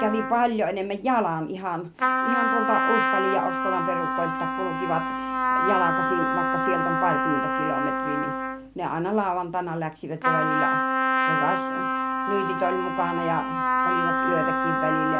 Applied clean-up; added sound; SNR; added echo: none; Trumpet; -2 dB; none.